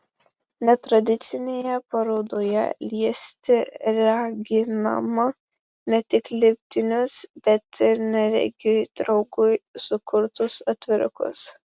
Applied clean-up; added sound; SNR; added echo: none; none; none; none.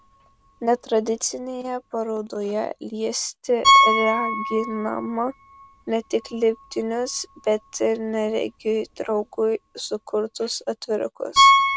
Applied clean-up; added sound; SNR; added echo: none; Piano; 0 dB; none.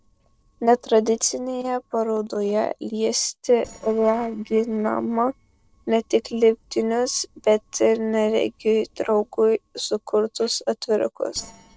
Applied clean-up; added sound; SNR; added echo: neural separator model SepFormer DNS4.